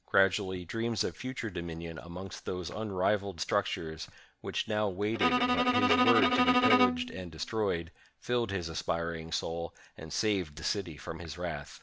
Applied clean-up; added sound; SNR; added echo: none; Bowed string instrument; -5 dB; none.